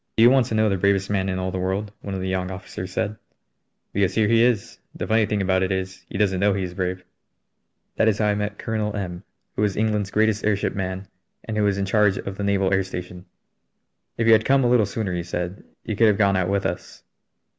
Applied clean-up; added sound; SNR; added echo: none; none; none; none.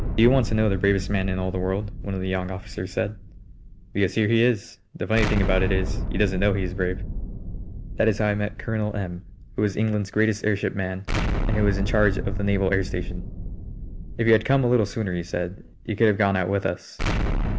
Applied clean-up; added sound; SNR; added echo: none; Explosion; 4 dB; none.